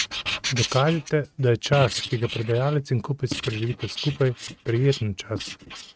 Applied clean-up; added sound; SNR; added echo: neural mask model RNNoise.